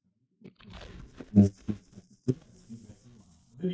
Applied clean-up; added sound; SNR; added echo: neural mask model DeepFilterNet 3.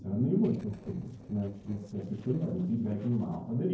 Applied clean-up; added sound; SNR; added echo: neural separator model SepFormer DNS4.